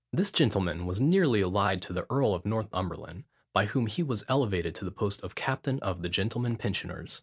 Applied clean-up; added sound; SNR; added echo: none; none; none; none.